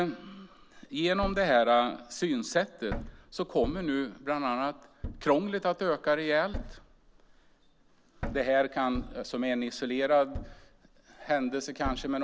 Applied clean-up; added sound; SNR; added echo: none; Thump, thud; 13 dB; none.